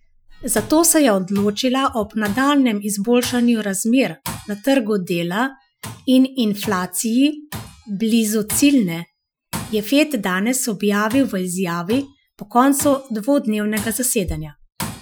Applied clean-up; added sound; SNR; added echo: classical method Wiener filter.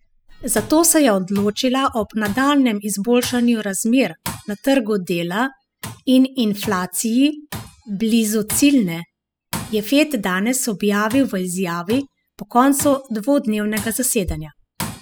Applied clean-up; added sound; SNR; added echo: classical method spectral subtraction.